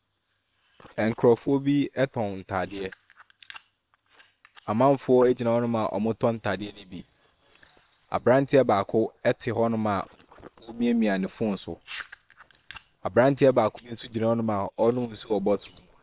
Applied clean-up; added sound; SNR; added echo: neural separator model SepFormer WHAM!.